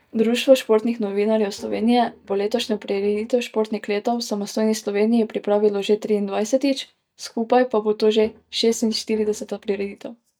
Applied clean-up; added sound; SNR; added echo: neural mask model DeepFilterNet 3.